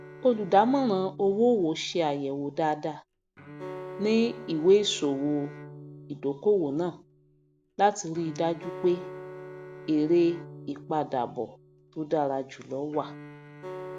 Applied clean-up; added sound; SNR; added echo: none; Bowed string instrument + Acoustic guitar; 16 dB; none.